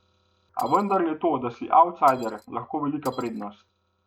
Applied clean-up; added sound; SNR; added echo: neural mask model RNNoise.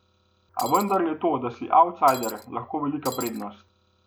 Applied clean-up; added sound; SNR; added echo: none; Shatter; 13 dB; none.